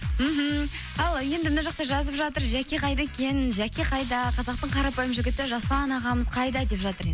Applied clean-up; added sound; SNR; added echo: none; Hiss; 13 dB; none.